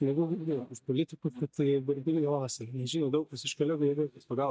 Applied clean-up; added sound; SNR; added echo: neural mask model DeepFilterNet 3.